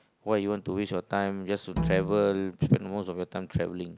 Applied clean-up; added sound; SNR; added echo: none; Bowed string instrument; 5 dB; none.